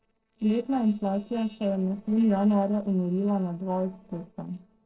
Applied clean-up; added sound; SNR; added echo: neural separator model SepFormer DNS4.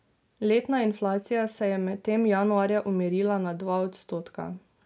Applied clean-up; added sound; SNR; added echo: none; none; none; none.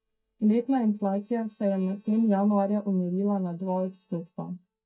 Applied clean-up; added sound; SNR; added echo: neural mask model DeepFilterNet 3.